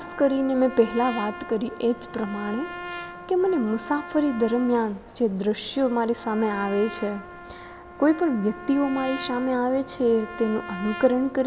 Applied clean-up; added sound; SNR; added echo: none; Trumpet; 14 dB; none.